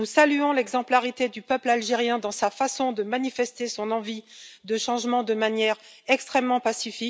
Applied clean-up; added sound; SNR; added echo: none; none; none; none.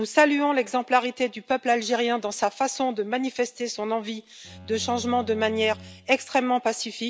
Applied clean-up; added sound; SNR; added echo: none; Bowed string instrument; 19 dB; none.